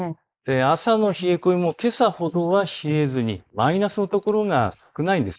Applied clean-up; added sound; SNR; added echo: neural mask model Resemble Enhance denoiser.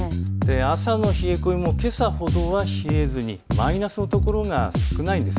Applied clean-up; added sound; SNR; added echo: none; Bass guitar; -1 dB; none.